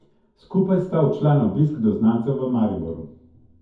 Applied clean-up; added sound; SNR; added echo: none; none; none; reverberation time 0.6 s.